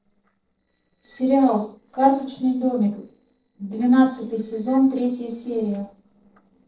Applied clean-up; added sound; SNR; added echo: neural separator model SepFormer DNS4.